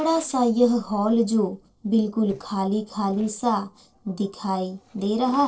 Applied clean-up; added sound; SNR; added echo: neural separator model SepFormer DNS4.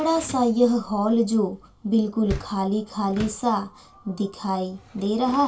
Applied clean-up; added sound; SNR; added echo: none; Door; 16 dB; reverberation time 0.2 s.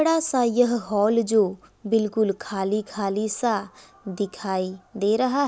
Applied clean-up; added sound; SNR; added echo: none; none; none; none.